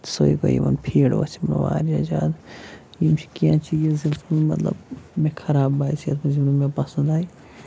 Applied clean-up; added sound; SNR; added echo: none; none; none; none.